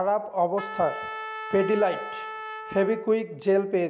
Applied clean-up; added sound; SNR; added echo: none; Trumpet; 11 dB; none.